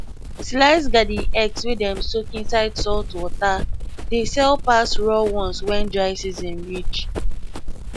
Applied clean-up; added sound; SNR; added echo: none; Run; 1 dB; none.